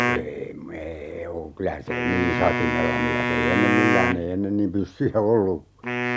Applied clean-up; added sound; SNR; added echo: none; Wind instrument, woodwind instrument; 1 dB; none.